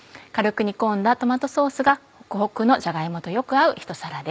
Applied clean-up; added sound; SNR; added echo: none; none; none; none.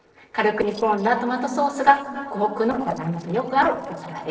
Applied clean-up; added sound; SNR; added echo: neural separator model SepFormer DNS4.